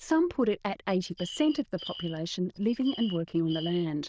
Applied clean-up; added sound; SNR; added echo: neural diffusion model UNIVERSE++.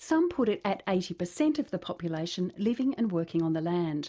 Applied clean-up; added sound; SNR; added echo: none; none; none; none.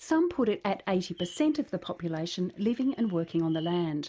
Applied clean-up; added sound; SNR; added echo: neural mask model Resemble Enhance denoiser.